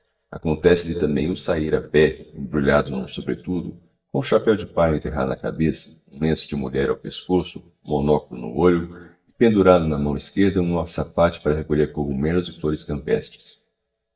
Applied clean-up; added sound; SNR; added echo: neural mask model DeepFilterNet 3.